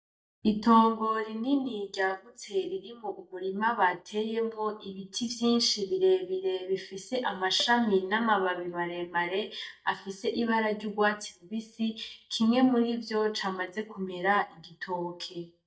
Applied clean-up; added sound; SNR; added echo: neural mask model DeepFilterNet 3.